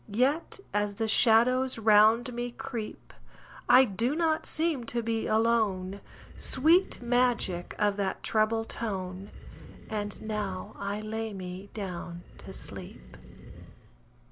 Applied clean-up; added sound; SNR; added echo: none; Animal; 16 dB; none.